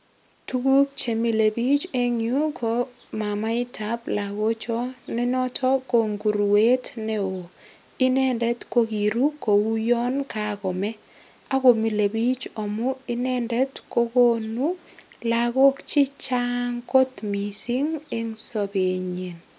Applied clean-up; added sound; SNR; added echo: none; none; none; none.